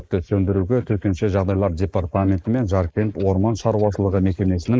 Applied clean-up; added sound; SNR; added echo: neural mask model Resemble Enhance denoiser.